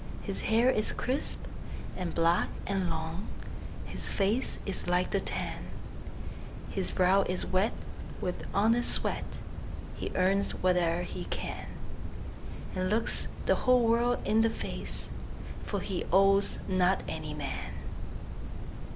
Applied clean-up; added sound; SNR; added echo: none; none; none; none.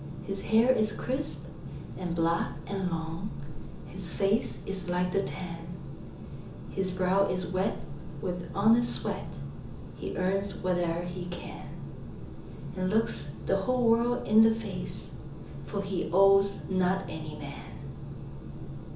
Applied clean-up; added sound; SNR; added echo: none; none; none; reverberation time 0.7 s.